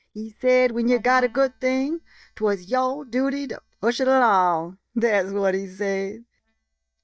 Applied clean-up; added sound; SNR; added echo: neural mask model DeepFilterNet 3.